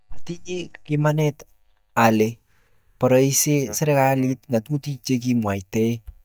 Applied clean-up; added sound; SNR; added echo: neural mask model DeepFilterNet 3.